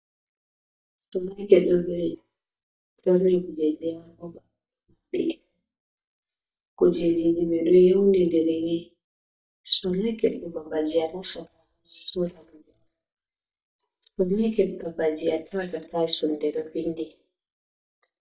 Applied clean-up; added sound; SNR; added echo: neural mask model DeepFilterNet 3.